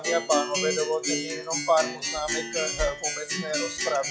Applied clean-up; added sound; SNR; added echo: classical method log-MMSE.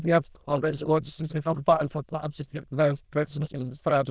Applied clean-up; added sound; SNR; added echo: neural diffusion model UNIVERSE++.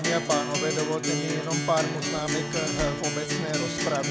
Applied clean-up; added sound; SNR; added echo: none; Acoustic guitar; 0 dB; none.